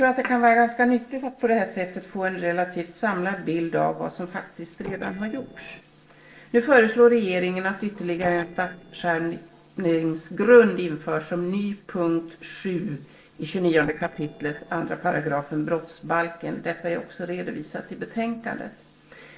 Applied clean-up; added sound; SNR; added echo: neural separator model SepFormer DNS4.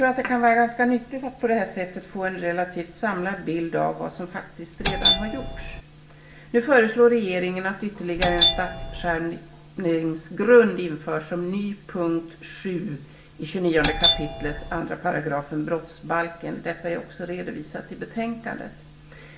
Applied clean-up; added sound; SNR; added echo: none; Doorbell; -1 dB; reverberation time 0.4 s.